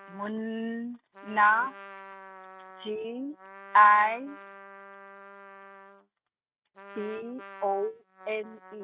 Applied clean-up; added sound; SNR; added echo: neural mask model RNNoise.